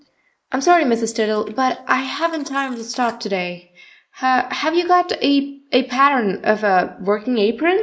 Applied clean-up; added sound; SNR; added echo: neural mask model Resemble Enhance denoiser.